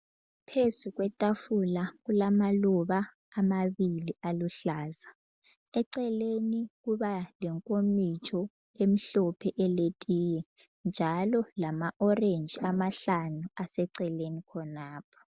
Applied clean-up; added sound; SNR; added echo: none; none; none; none.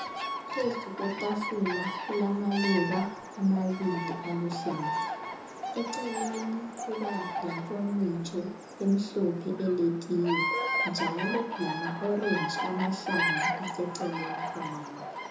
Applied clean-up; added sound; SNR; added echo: none; Bird vocalization, bird call, bird song; 3 dB; reverberation time 0.6 s.